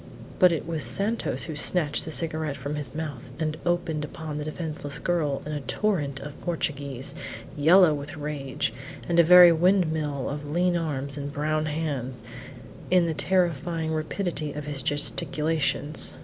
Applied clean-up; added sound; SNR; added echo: none; none; none; none.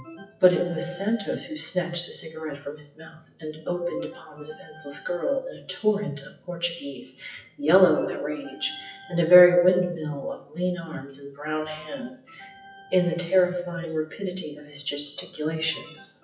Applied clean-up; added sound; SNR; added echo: classical method WPE with log-MMSE.